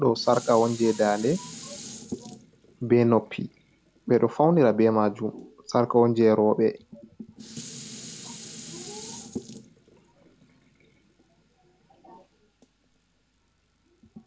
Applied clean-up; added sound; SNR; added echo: none; Dishes, pots, and pans; 18 dB; none.